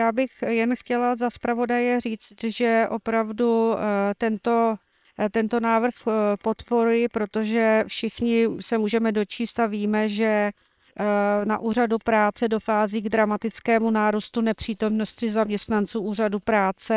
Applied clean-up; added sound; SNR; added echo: neural separator model SepFormer WHAM!.